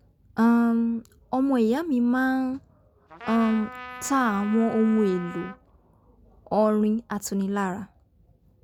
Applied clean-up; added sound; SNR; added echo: none; Trumpet; 15 dB; none.